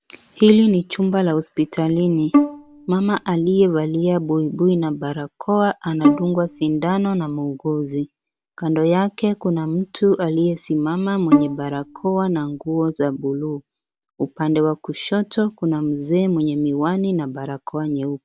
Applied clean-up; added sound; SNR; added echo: none; Bowed string instrument; 2 dB; none.